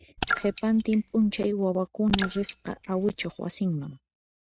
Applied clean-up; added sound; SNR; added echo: neural mask model RNNoise.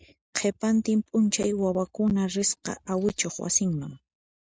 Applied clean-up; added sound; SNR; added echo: none; none; none; none.